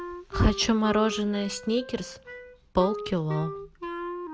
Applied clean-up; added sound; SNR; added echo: none; Wind instrument, woodwind instrument; 10 dB; none.